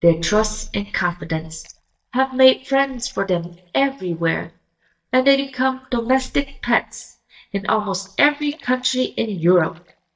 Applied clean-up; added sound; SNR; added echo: neural mask model DeepFilterNet 3.